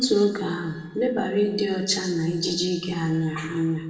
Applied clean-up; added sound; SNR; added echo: neural separator model SepFormer DNS4.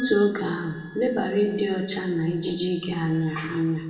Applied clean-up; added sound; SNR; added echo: none; Wind instrument, woodwind instrument; 19 dB; reverberation time 1.1 s.